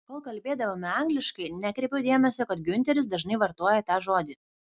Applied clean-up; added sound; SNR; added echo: none; none; none; none.